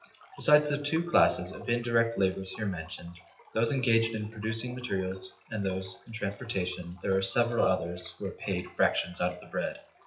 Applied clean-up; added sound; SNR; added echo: classical method WPE with log-MMSE.